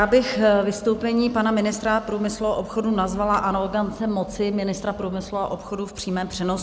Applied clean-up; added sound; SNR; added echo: none; none; none; none.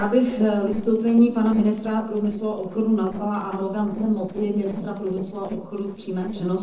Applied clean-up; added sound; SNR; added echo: neural separator model SepFormer DNS4.